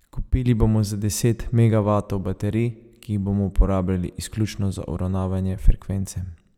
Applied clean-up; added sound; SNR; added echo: none; none; none; none.